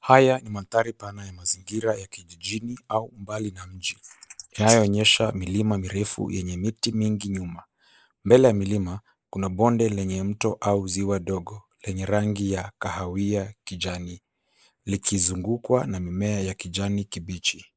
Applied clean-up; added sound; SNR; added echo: neural mask model Resemble Enhance denoiser.